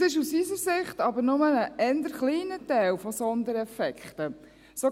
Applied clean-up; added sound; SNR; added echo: none; none; none; none.